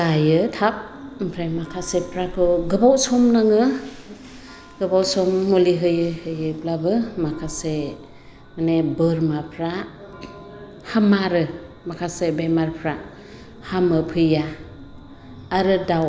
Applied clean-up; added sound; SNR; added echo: none; Church bell; 19 dB; none.